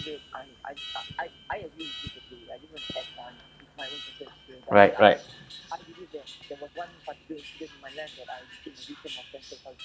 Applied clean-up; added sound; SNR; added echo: none; Alarm; 16 dB; none.